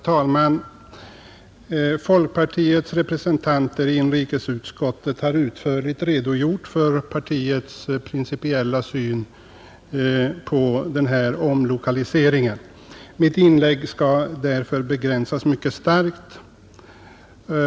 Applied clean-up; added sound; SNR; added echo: none; none; none; none.